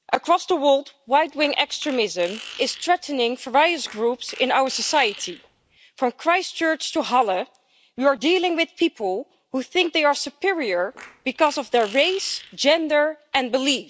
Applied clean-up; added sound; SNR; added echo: none; Fart; 19 dB; none.